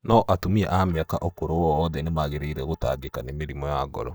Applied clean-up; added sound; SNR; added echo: neural mask model DeepFilterNet 3.